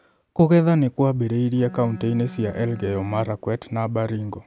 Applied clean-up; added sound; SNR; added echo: none; Bowed string instrument; 17 dB; none.